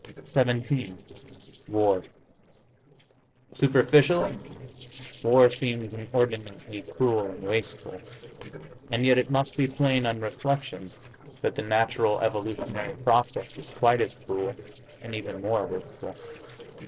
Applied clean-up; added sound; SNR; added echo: neural separator model SepFormer DNS4.